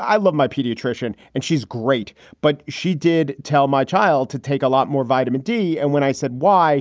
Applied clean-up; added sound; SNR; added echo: none; none; none; none.